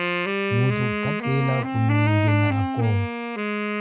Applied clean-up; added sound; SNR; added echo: none; Wind instrument, woodwind instrument; 1 dB; none.